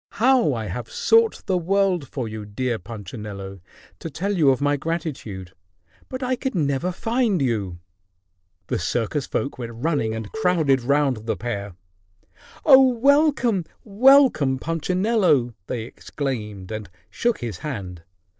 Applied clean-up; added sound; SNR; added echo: neural separator model SepFormer DNS4.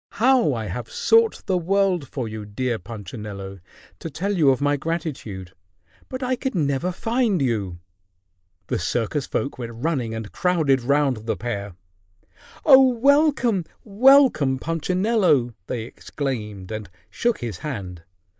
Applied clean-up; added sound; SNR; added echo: neural mask model Resemble Enhance denoiser.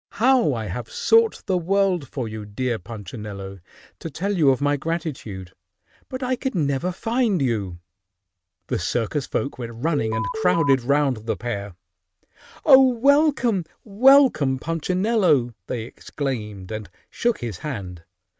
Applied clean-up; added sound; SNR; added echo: neural mask model RNNoise.